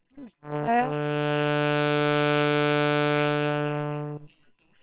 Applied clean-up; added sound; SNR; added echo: neural separator model SepFormer WHAMR!.